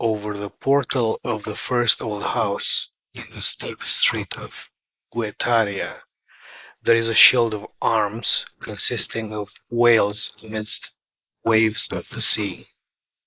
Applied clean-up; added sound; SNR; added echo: neural mask model Resemble Enhance denoiser.